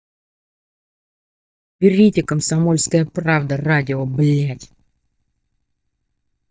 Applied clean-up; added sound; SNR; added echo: neural mask model DeepFilterNet 3.